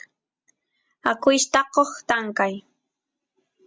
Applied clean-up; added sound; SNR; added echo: none; none; none; none.